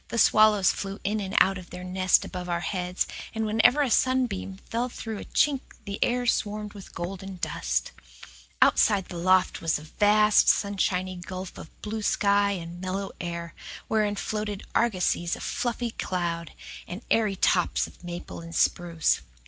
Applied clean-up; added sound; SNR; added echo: none; none; none; none.